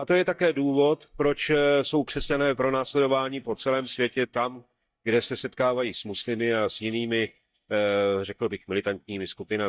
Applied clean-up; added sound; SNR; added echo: neural mask model DeepFilterNet 3.